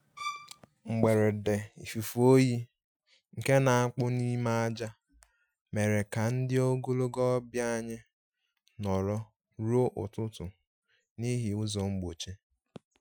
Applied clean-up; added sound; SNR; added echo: classical method Wiener filter.